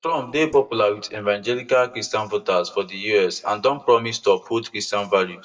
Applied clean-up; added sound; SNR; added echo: neural mask model DeepFilterNet 3.